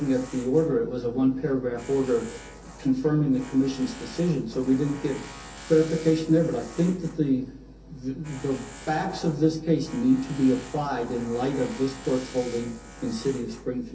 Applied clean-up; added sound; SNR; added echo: none; Tools; 18 dB; reverberation time 0.3 s.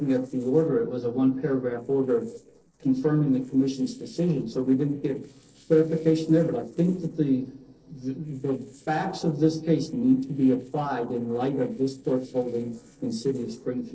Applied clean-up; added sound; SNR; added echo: neural separator model SepFormer DNS4.